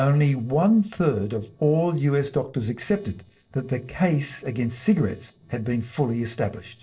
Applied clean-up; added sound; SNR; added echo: neural separator model SepFormer DNS4.